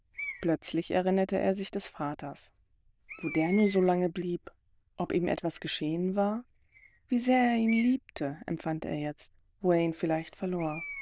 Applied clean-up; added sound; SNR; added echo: neural diffusion model UNIVERSE++.